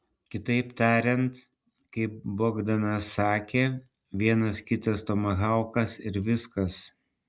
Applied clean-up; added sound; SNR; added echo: none; none; none; none.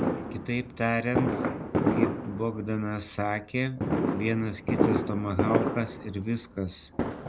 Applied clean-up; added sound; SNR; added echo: none; Fireworks; -1 dB; none.